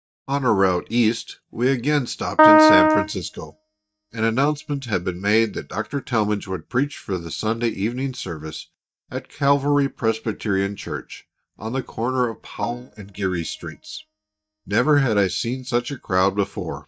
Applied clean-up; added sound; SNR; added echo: neural mask model DeepFilterNet 3.